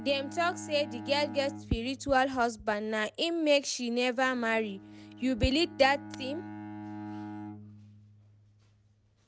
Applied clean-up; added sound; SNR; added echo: none; Bowed string instrument; 14 dB; none.